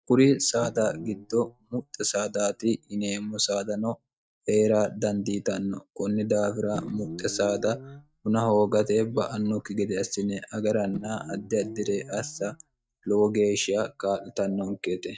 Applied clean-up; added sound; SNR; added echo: neural mask model DeepFilterNet 3.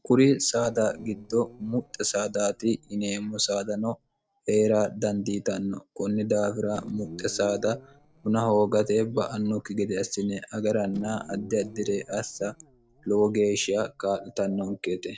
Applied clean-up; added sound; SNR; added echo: neural separator model SepFormer DNS4.